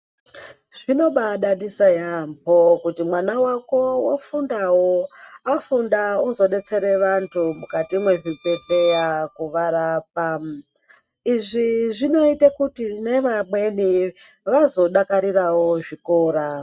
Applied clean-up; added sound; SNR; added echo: neural mask model RNNoise.